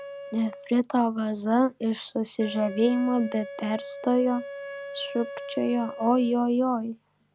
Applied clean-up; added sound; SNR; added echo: none; Wind instrument, woodwind instrument; 14 dB; none.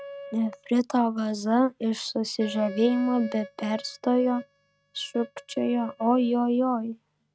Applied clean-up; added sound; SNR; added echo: neural mask model RNNoise.